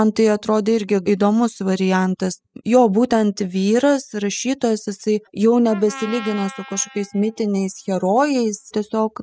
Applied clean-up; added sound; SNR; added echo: classical method spectral subtraction.